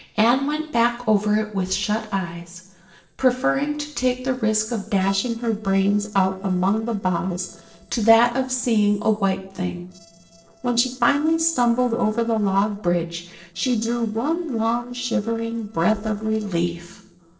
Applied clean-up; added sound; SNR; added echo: neural separator model SepFormer DNS4.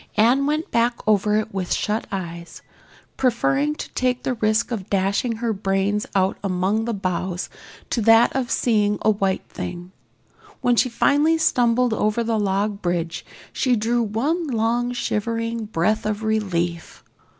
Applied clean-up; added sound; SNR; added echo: none; none; none; none.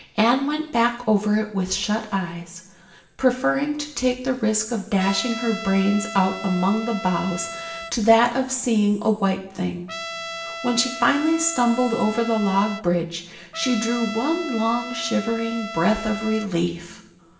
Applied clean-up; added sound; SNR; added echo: none; Trumpet; 11 dB; reverberation time 1.0 s.